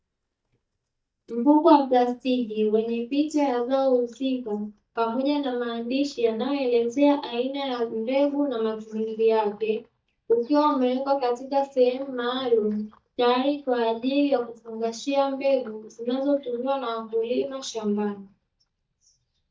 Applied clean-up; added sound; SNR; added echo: neural mask model DeepFilterNet 3.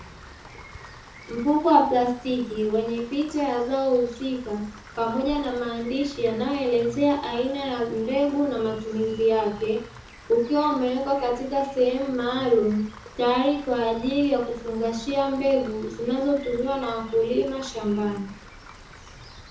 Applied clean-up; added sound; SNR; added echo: none; Rain; 20 dB; reverberation time 0.5 s.